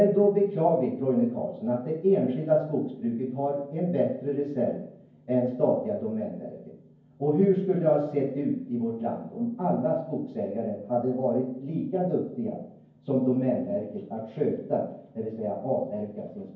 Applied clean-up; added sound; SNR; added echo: none; none; none; reverberation time 0.9 s.